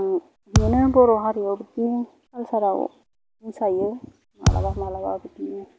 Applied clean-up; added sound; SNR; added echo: none; Thump, thud; 1 dB; none.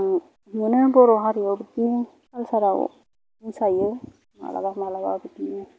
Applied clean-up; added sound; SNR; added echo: none; none; none; none.